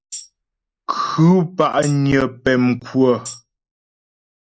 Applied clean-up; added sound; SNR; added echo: neural mask model Resemble Enhance denoiser.